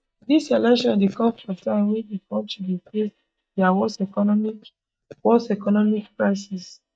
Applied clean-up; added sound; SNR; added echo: neural mask model DeepFilterNet 3.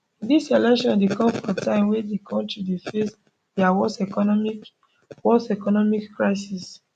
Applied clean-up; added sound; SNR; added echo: none; none; none; none.